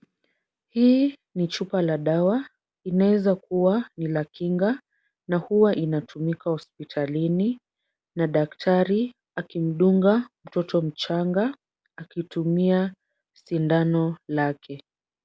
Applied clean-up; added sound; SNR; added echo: none; none; none; none.